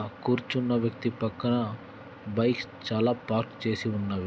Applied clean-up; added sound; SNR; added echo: none; none; none; none.